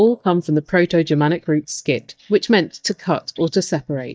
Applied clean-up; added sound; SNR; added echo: neural mask model DeepFilterNet 3.